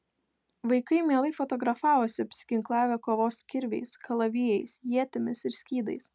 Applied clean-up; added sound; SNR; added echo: none; none; none; none.